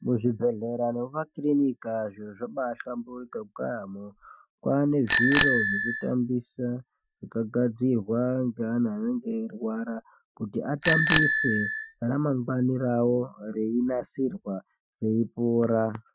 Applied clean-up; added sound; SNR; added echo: classical method Wiener filter.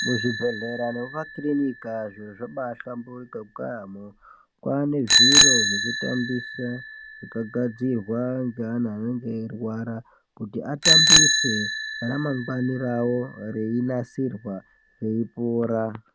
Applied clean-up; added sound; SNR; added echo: none; Bicycle bell; -2 dB; none.